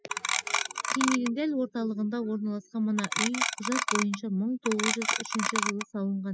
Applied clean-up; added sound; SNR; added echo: classical method spectral subtraction.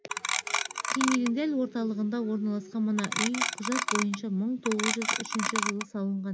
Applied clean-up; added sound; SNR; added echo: none; Clock; 0 dB; none.